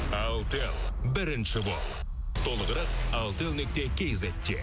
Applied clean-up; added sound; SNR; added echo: none; Mechanisms; 16 dB; none.